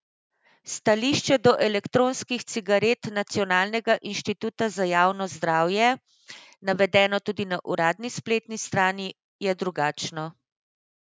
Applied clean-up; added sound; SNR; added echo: none; none; none; none.